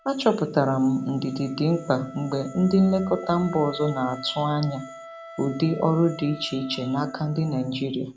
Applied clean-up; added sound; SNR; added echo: none; Wind instrument, woodwind instrument; 18 dB; none.